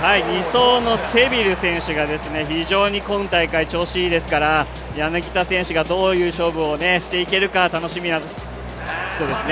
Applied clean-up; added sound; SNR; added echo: none; none; none; none.